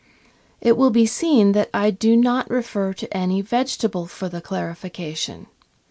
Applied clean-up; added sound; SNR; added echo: none; none; none; none.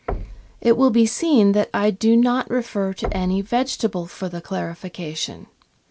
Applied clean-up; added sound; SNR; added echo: none; Knock; 15 dB; none.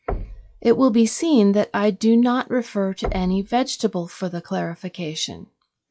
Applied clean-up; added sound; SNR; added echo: classical method log-MMSE.